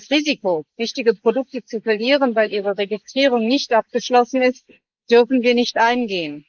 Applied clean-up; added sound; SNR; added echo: neural mask model Resemble Enhance denoiser.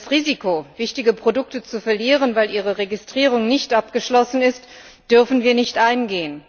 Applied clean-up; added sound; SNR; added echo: none; none; none; none.